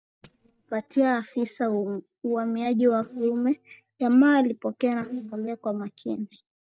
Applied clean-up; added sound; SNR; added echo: neural mask model DeepFilterNet 3.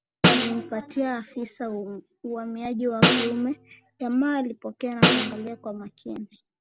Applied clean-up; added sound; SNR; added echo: none; Snare drum; -4 dB; none.